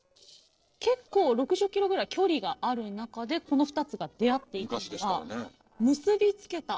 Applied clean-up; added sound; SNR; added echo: neural separator model SepFormer DNS4.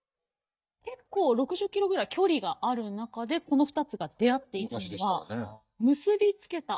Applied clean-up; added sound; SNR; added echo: neural mask model DeepFilterNet 3.